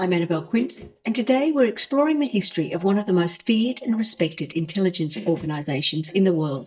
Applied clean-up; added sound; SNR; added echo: neural mask model DeepFilterNet 3.